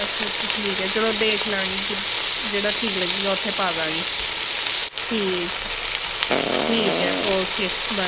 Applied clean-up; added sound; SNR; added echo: none; Frying (food) + Fart; -2 dB; none.